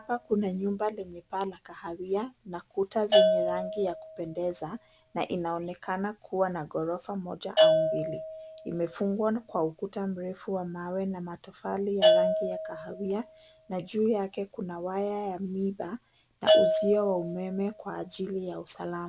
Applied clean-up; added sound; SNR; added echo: none; Bell / Percussion; -1 dB; none.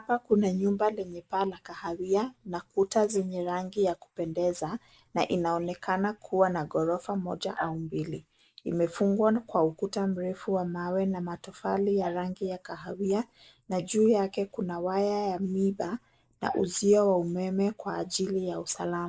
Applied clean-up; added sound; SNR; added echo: neural mask model Resemble Enhance denoiser.